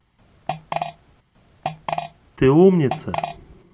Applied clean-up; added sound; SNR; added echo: none; Fart; 9 dB; reverberation time 0.3 s.